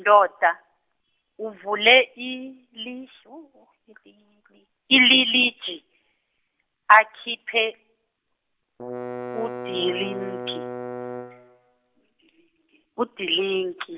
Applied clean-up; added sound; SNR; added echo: none; Bowed string instrument; 9 dB; none.